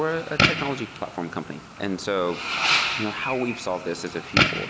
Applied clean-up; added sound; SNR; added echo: none; Fireworks; -2 dB; none.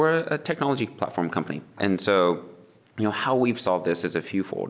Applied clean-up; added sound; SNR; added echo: none; none; none; none.